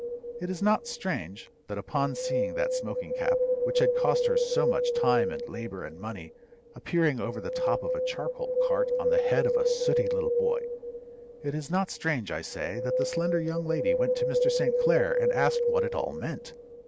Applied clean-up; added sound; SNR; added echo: none; Wind; -4 dB; none.